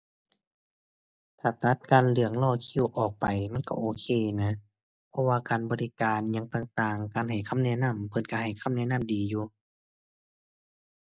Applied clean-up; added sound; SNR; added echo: none; none; none; none.